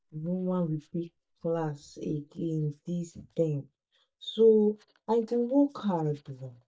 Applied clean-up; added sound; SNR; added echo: neural mask model DeepFilterNet 3.